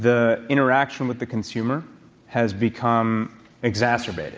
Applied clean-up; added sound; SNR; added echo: none; none; none; none.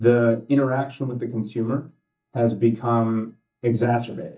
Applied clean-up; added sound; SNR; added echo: neural mask model DeepFilterNet 3.